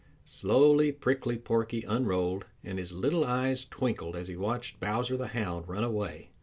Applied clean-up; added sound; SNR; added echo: none; none; none; none.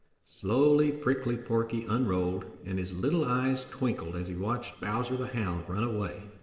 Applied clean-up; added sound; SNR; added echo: neural separator model SepFormer DNS4.